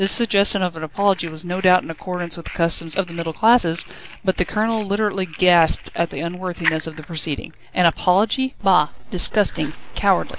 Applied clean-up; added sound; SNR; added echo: none; Fire; 17 dB; none.